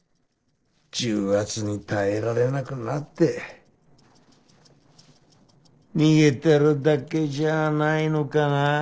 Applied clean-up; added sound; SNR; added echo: neural separator model SepFormer DNS4.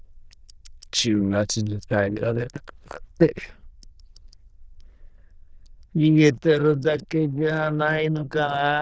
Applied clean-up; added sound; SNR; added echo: neural diffusion model UNIVERSE++.